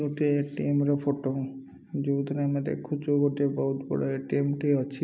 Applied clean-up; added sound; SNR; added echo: none; none; none; none.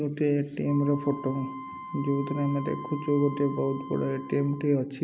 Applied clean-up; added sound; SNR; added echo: none; Wind instrument, woodwind instrument; 14 dB; none.